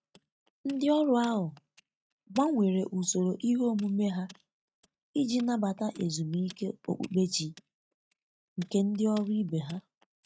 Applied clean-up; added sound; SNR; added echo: neural mask model RNNoise.